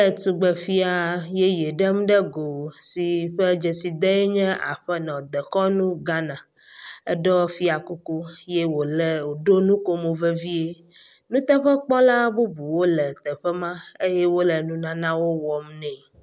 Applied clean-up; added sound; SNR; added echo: none; none; none; none.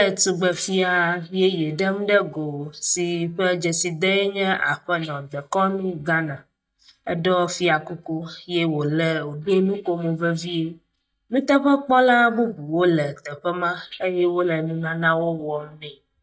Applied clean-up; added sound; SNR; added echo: neural mask model DeepFilterNet 3.